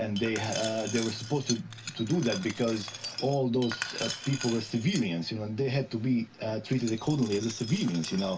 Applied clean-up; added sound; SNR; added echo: none; Glass; 11 dB; reverberation time 0.2 s.